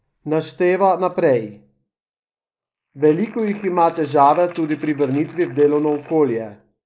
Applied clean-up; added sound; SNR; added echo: neural mask model Resemble Enhance denoiser.